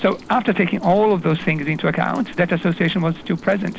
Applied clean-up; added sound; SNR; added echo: none; Rain; 18 dB; none.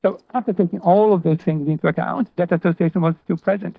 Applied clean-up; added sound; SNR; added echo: neural mask model DeepFilterNet 3.